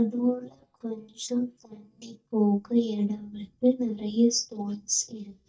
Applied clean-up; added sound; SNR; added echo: neural mask model DeepFilterNet 3.